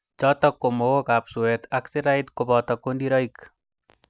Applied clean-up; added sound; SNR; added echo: none; none; none; none.